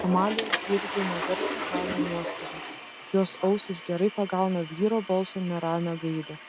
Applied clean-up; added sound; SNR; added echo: none; Toilet flush / Water; 6 dB; none.